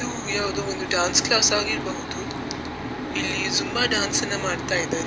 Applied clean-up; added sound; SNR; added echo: none; none; none; none.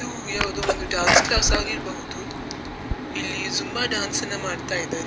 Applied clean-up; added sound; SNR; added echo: none; Sneeze; -2 dB; none.